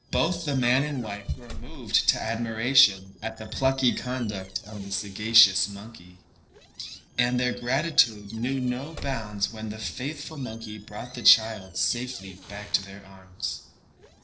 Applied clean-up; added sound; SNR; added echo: neural separator model SepFormer DNS4.